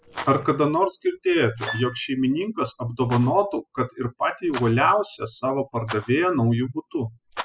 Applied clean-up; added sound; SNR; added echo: classical method spectral subtraction.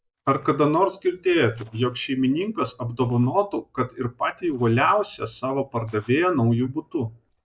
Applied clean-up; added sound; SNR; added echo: neural mask model DeepFilterNet 3.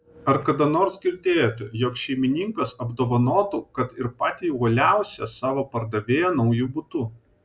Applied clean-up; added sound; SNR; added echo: none; none; none; none.